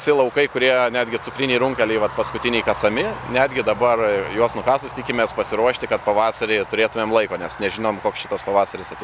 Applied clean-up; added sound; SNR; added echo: none; none; none; none.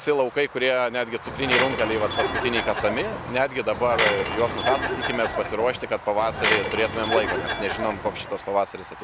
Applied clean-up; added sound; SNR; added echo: none; Door / Chime; -5 dB; none.